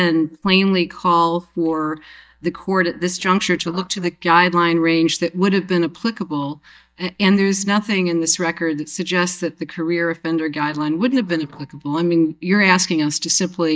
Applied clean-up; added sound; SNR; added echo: neural mask model DeepFilterNet 3.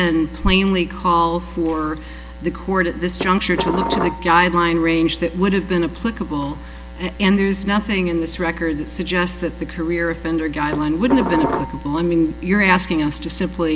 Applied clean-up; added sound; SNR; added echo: none; Dishes, pots, and pans; 5 dB; none.